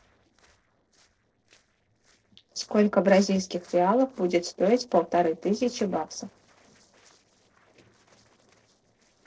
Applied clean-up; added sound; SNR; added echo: neural separator model SepFormer DNS4.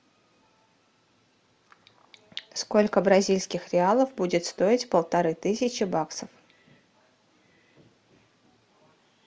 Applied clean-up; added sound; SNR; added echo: none; none; none; none.